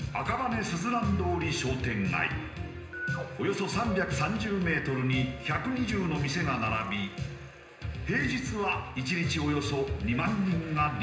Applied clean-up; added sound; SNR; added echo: none; none; none; reverberation time 0.9 s.